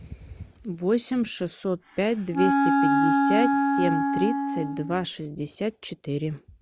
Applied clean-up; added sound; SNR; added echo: none; Wind instrument, woodwind instrument; -4 dB; none.